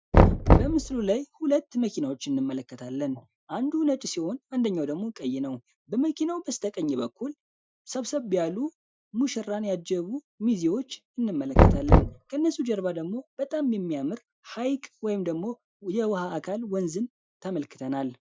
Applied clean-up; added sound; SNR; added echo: classical method Wiener filter.